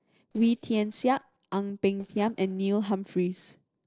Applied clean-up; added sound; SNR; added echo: neural separator model SepFormer DNS4.